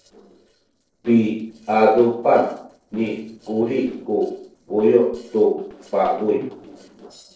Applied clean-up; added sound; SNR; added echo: neural separator model SepFormer DNS4.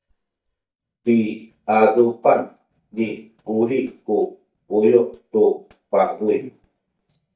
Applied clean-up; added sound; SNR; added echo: neural mask model DeepFilterNet 3.